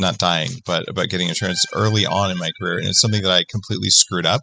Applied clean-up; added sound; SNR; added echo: classical method spectral subtraction.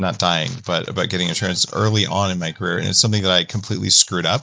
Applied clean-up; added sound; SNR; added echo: neural mask model DeepFilterNet 3.